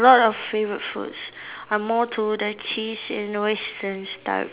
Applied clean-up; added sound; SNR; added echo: none; none; none; none.